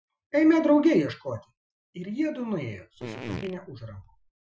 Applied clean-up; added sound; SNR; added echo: classical method Wiener filter.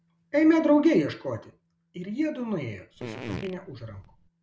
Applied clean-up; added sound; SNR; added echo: none; Fart; 13 dB; none.